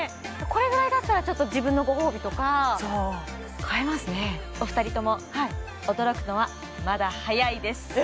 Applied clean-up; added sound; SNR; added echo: none; none; none; none.